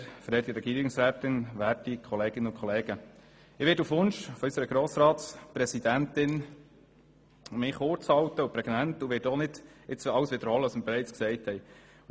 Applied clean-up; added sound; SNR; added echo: none; none; none; none.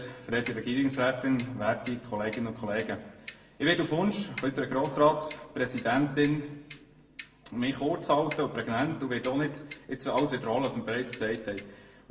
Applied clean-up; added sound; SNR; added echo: none; Clock; 15 dB; reverberation time 0.8 s.